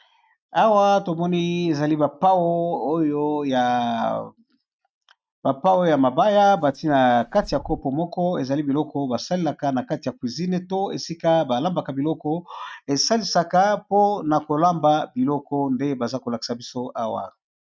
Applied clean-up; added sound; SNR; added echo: neural mask model RNNoise.